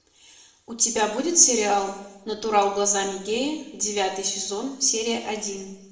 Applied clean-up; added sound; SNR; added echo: none; none; none; reverberation time 0.8 s.